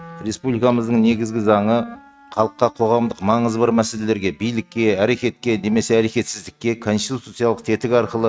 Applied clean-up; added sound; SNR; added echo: neural mask model RNNoise.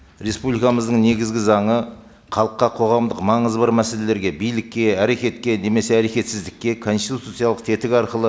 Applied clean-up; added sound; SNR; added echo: none; none; none; none.